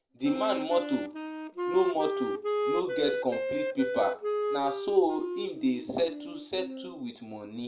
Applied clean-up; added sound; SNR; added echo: none; Wind instrument, woodwind instrument; 3 dB; reverberation time 0.3 s.